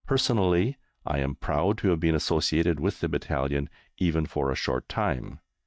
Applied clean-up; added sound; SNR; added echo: neural mask model DeepFilterNet 3.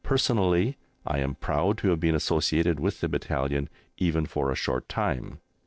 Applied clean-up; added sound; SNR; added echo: neural separator model SepFormer DNS4.